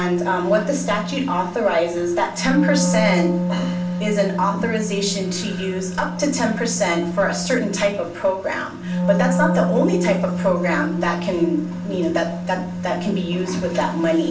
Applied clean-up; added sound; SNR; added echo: none; Wind instrument, woodwind instrument; 3 dB; reverberation time 0.4 s.